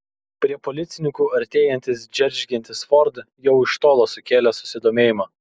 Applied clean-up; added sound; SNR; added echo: none; none; none; none.